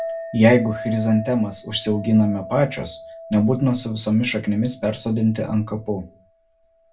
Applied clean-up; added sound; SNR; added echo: none; Chink, clink; 15 dB; reverberation time 0.2 s.